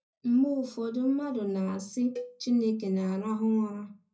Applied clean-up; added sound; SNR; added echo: none; Cowbell; 17 dB; reverberation time 0.4 s.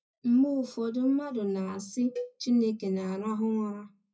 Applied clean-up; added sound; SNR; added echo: classical method WPE with log-MMSE.